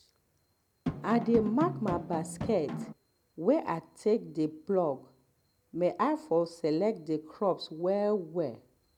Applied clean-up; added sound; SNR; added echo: none; Drum; 5 dB; none.